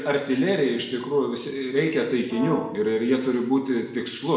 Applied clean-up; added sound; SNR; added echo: none; Brass instrument; 13 dB; reverberation time 0.9 s.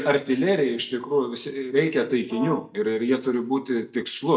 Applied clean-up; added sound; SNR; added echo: neural mask model DeepFilterNet 3.